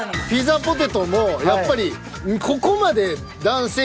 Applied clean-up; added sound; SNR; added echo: none; Motor vehicle (road); 20 dB; none.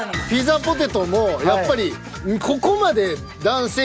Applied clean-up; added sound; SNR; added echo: none; none; none; none.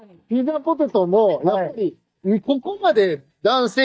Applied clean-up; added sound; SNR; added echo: neural mask model DeepFilterNet 3.